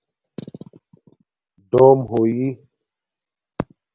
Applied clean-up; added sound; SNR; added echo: none; none; none; none.